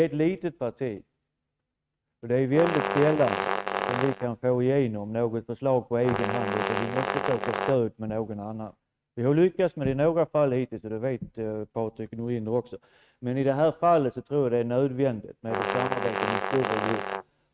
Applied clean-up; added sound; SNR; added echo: neural mask model RNNoise.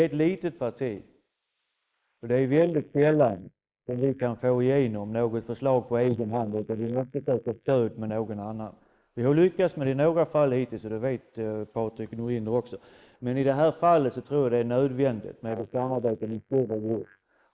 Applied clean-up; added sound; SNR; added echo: neural mask model Resemble Enhance denoiser.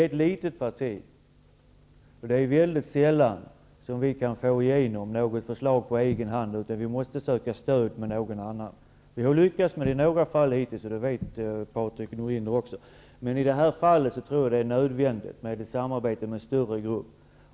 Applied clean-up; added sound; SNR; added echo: none; none; none; none.